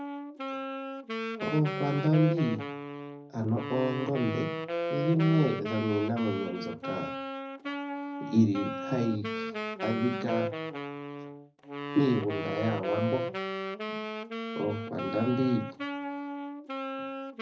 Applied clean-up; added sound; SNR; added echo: none; Wind instrument, woodwind instrument; 4 dB; reverberation time 0.4 s.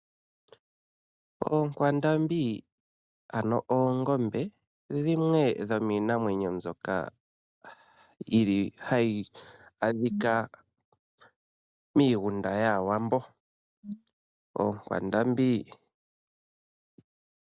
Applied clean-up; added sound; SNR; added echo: none; none; none; none.